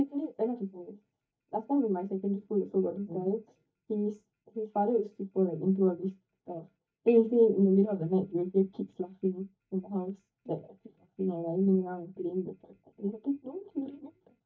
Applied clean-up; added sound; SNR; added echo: neural mask model DeepFilterNet 3.